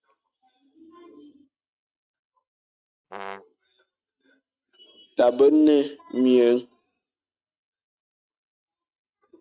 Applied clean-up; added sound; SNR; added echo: neural mask model RNNoise.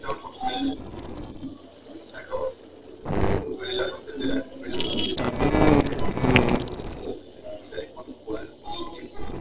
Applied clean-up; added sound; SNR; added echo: neural separator model SepFormer DNS4.